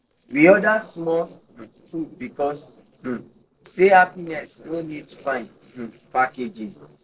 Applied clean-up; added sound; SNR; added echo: neural separator model SepFormer DNS4.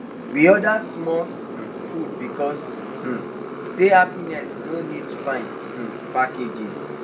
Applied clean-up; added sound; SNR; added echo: none; Motorcycle; 9 dB; reverberation time 0.4 s.